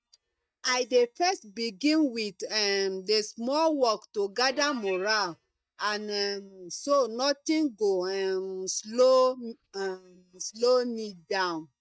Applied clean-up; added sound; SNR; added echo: neural mask model DeepFilterNet 3.